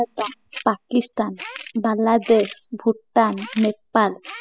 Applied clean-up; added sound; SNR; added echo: classical method spectral subtraction.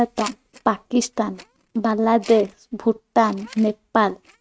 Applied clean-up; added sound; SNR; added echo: neural mask model RNNoise.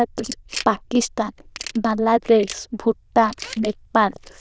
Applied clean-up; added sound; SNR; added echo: neural diffusion model UNIVERSE++.